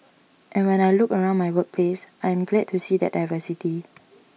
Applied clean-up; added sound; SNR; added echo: none; none; none; none.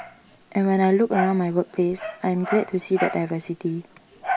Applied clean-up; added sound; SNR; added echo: none; Dog; 9 dB; none.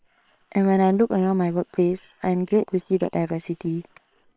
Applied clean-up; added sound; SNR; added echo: neural separator model SepFormer WHAM!.